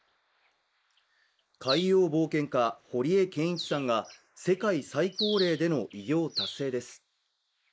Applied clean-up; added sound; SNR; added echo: neural mask model Resemble Enhance denoiser.